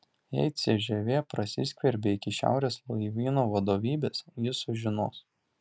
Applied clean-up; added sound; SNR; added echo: none; none; none; none.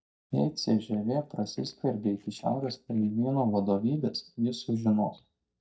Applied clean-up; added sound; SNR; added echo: neural mask model DeepFilterNet 3.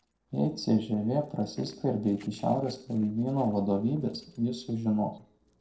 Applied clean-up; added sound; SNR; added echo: neural separator model SepFormer DNS4.